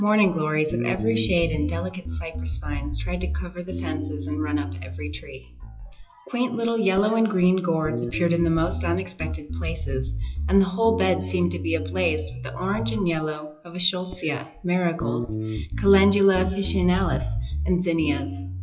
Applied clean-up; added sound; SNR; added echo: classical method WPE with log-MMSE.